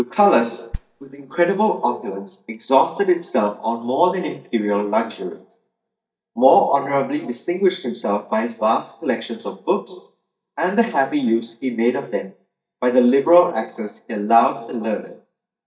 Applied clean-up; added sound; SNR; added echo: neural mask model DeepFilterNet 3.